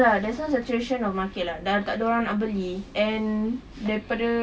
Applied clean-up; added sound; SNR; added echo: none; none; none; none.